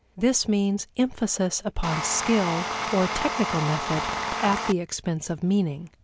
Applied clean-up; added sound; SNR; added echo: none; Tools; 3 dB; none.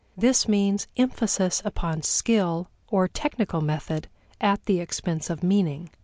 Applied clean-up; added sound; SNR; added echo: none; none; none; none.